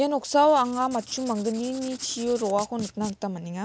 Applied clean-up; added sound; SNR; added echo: none; Writing; 17 dB; none.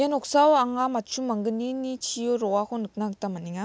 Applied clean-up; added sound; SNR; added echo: none; none; none; none.